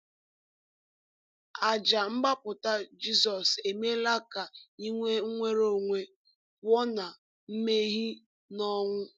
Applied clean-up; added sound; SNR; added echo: none; none; none; none.